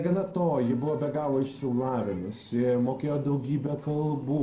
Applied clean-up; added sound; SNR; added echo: neural separator model SepFormer DNS4.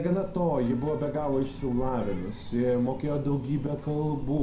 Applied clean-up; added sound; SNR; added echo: none; Insect; 10 dB; reverberation time 0.4 s.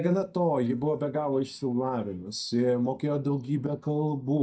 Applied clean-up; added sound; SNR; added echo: neural mask model DeepFilterNet 3.